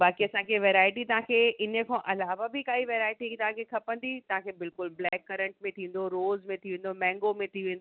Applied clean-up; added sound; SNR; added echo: none; none; none; none.